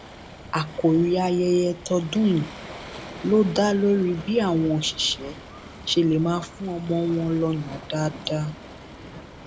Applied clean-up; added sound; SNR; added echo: none; Waves, surf; 16 dB; none.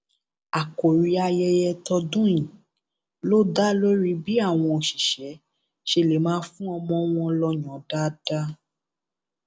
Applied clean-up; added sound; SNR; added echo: none; none; none; none.